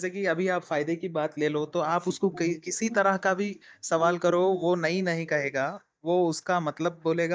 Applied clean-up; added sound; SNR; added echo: neural mask model DeepFilterNet 3.